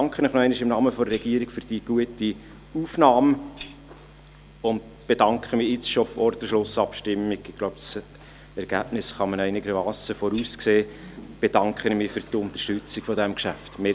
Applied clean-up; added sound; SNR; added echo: none; Tambourine; -1 dB; none.